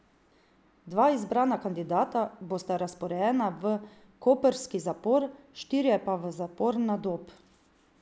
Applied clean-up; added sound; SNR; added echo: none; none; none; none.